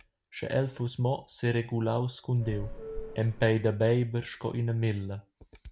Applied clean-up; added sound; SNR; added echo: none; Subway, metro, underground / Doorbell; 10 dB; none.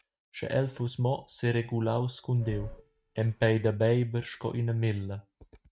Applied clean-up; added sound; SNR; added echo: neural mask model RNNoise.